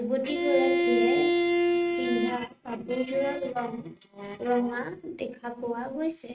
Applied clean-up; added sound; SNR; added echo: neural mask model RNNoise.